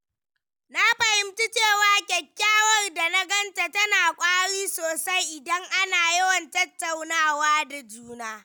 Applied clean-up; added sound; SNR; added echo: none; none; none; none.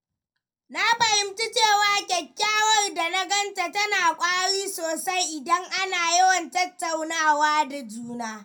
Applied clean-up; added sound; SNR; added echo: none; none; none; reverberation time 0.2 s.